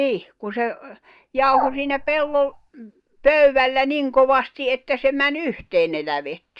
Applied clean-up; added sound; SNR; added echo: neural mask model DeepFilterNet 3.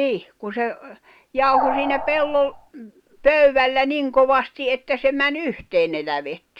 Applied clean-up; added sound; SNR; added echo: none; Animal; 5 dB; none.